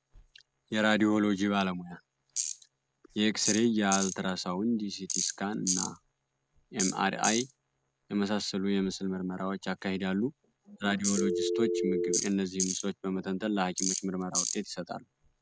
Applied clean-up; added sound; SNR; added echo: none; Tools + Telephone; 5 dB; none.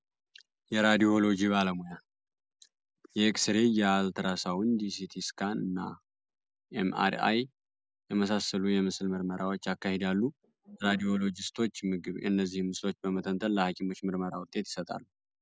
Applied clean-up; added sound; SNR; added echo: none; none; none; none.